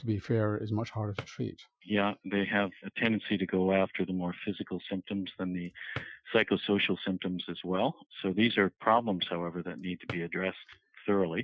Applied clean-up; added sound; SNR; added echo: classical method Wiener filter.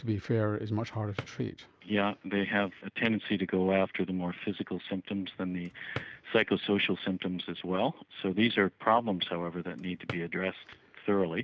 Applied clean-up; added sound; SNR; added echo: none; Drawer open or close; 16 dB; none.